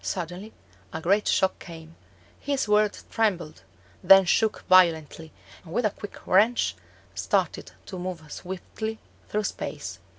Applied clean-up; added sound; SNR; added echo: none; none; none; none.